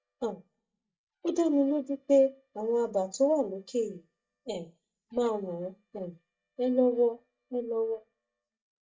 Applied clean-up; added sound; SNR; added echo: neural mask model DeepFilterNet 3.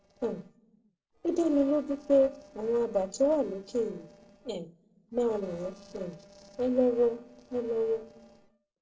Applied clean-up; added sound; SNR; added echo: neural separator model SepFormer DNS4.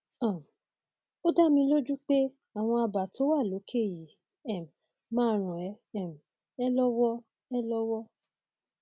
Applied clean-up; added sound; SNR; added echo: none; none; none; none.